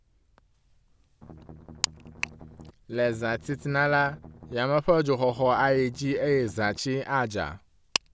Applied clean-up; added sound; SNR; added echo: none; Strum; 19 dB; none.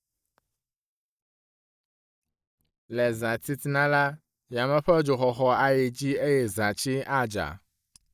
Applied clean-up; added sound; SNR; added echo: neural mask model DeepFilterNet 3.